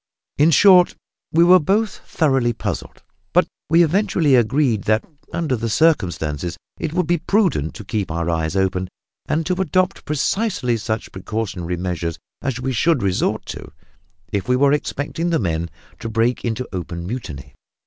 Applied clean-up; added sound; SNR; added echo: none; none; none; none.